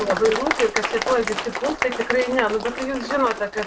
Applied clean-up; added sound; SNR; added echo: none; Applause; 5 dB; none.